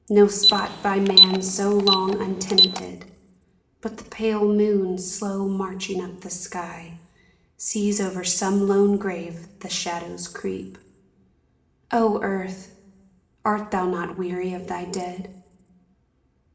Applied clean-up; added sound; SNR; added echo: none; Alarm; -3 dB; reverberation time 0.8 s.